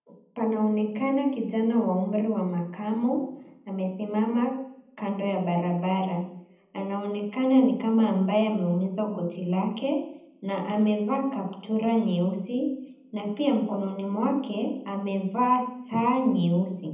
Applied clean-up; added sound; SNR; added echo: none; none; none; reverberation time 0.8 s.